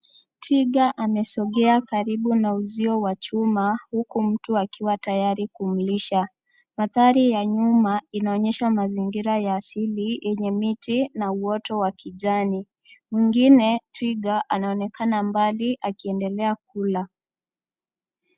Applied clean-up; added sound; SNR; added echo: none; none; none; none.